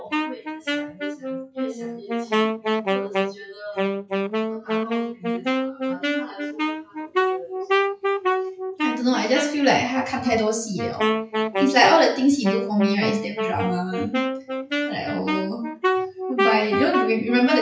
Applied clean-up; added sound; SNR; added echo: classical method WPE with log-MMSE.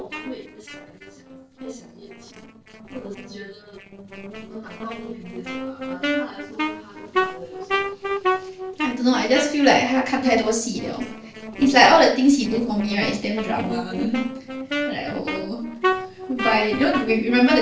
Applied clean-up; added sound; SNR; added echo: neural separator model SepFormer DNS4.